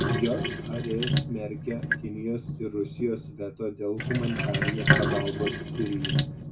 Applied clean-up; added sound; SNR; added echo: none; Sink (filling or washing); -3 dB; reverberation time 0.2 s.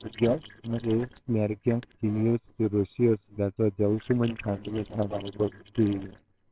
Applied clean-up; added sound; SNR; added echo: neural separator model SepFormer WHAMR!.